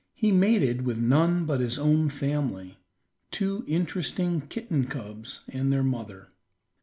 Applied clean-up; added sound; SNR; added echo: none; none; none; none.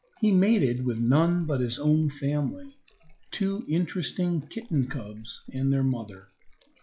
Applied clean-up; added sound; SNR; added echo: classical method log-MMSE.